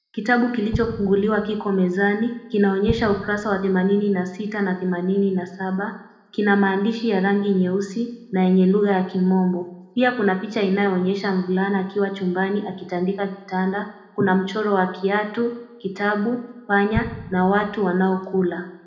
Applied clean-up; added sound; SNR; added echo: none; Explosion; 12 dB; reverberation time 0.7 s.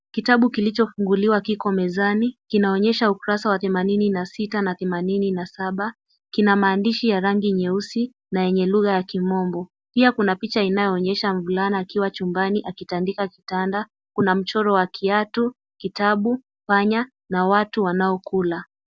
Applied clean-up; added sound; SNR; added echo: none; none; none; none.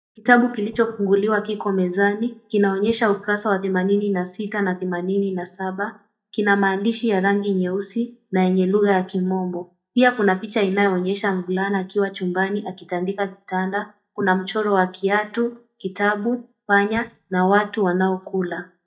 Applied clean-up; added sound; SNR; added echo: neural mask model DeepFilterNet 3.